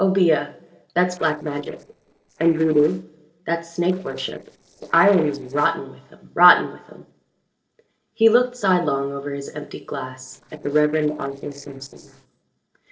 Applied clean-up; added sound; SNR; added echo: neural separator model SepFormer DNS4.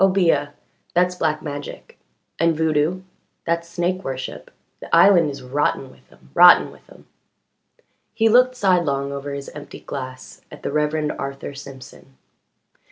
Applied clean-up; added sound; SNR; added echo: none; none; none; none.